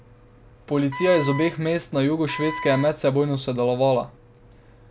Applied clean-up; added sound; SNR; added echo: none; Wind instrument, woodwind instrument; 12 dB; none.